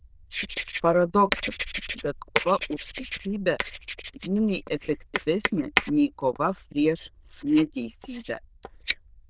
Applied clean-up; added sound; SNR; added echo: neural diffusion model UNIVERSE++.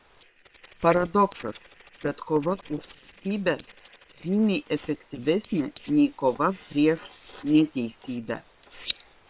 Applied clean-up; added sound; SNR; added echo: neural separator model SepFormer WHAM!.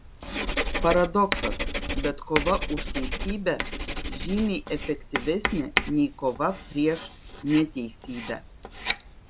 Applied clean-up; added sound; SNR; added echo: none; Writing; 3 dB; none.